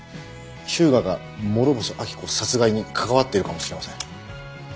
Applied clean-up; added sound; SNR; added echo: none; none; none; none.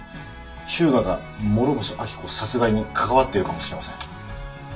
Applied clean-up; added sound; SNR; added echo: none; none; none; reverberation time 0.2 s.